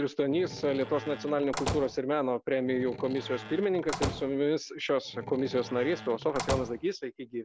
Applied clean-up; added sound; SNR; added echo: none; Slam; 9 dB; none.